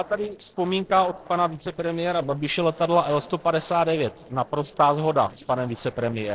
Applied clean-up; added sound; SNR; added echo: neural separator model SepFormer DNS4.